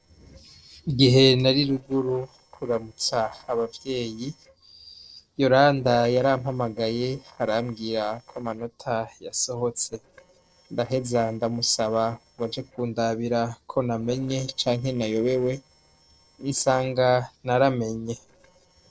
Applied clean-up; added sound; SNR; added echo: neural separator model SepFormer DNS4.